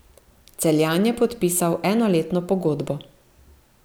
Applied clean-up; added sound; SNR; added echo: none; none; none; none.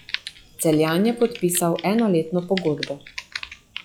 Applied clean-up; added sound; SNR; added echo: classical method log-MMSE.